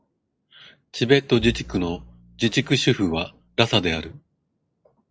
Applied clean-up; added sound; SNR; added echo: none; Bowed string instrument; 17 dB; none.